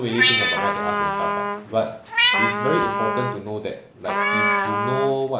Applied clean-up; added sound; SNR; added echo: none; Meow + Trumpet; -5 dB; none.